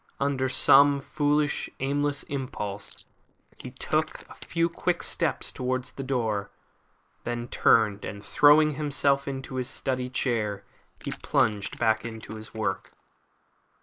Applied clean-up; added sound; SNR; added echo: neural mask model Resemble Enhance denoiser.